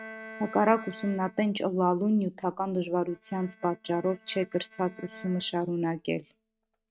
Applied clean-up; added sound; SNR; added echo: neural mask model RNNoise.